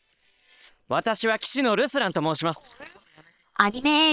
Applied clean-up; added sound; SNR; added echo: neural separator model SepFormer WHAM!.